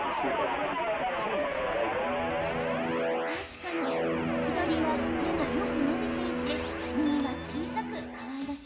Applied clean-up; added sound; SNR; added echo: none; Guitar; -4 dB; reverberation time 0.6 s.